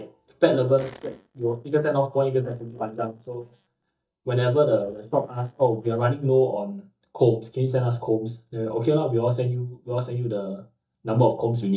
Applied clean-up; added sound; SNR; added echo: neural mask model DeepFilterNet 3.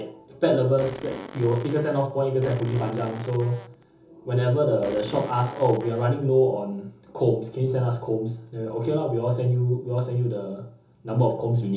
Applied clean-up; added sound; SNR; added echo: none; Fart; 14 dB; reverberation time 0.6 s.